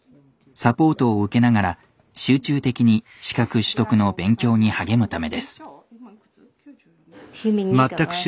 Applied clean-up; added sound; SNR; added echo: none; none; none; none.